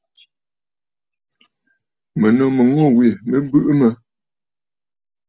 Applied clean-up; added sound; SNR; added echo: none; none; none; none.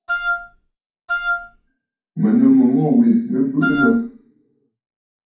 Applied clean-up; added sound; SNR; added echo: none; Wind instrument, woodwind instrument; 5 dB; reverberation time 0.6 s.